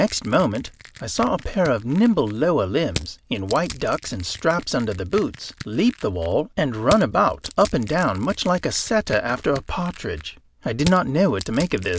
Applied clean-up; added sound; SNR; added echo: none; Crushing; 16 dB; none.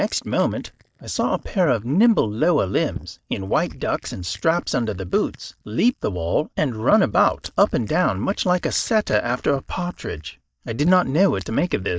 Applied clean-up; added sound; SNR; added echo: neural mask model DeepFilterNet 3.